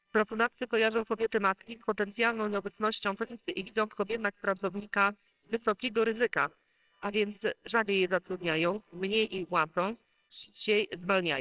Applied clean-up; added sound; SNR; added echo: neural separator model SepFormer WHAMR!.